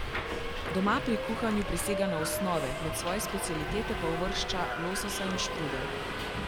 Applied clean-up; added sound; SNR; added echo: none; Subway, metro, underground; 0 dB; none.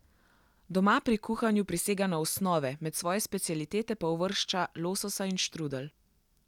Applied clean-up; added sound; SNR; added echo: none; none; none; none.